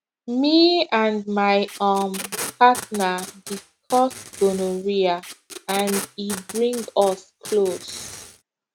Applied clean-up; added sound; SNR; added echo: none; Packing tape, duct tape; 14 dB; none.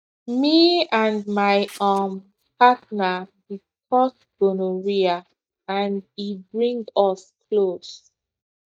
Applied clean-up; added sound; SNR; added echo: neural mask model DeepFilterNet 3.